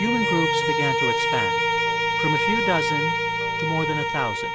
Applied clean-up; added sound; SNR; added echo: none; Bowed string instrument; -5 dB; none.